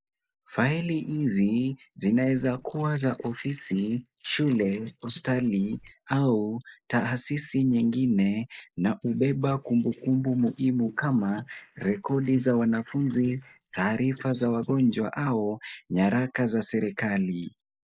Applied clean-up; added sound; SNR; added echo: neural mask model Resemble Enhance denoiser.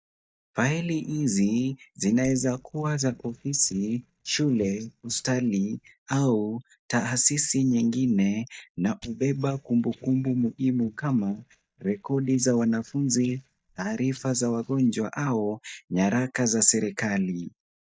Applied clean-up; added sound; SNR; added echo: neural mask model DeepFilterNet 3.